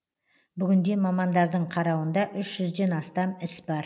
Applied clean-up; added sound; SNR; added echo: none; none; none; none.